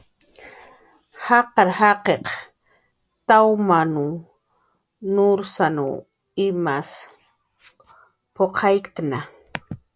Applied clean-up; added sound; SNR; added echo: none; none; none; none.